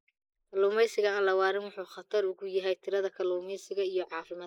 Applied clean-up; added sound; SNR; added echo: neural mask model Resemble Enhance denoiser.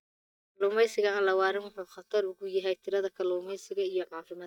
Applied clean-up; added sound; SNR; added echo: neural mask model DeepFilterNet 3.